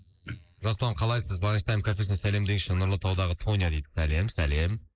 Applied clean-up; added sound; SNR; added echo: neural mask model Resemble Enhance denoiser.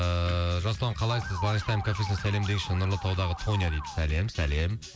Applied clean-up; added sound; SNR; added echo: none; Motor vehicle (road) / Siren; 12 dB; none.